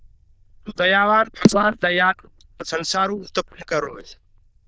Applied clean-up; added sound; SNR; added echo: neural diffusion model UNIVERSE++.